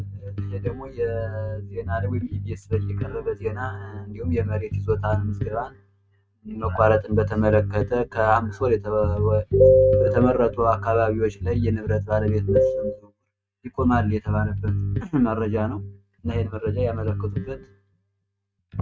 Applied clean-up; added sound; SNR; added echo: neural mask model RNNoise.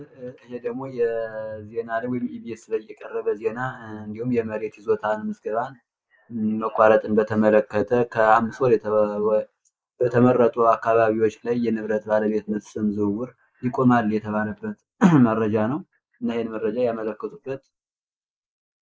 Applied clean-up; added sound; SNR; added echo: neural mask model Resemble Enhance denoiser.